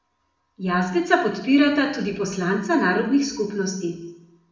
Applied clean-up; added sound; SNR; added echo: none; none; none; reverberation time 0.8 s.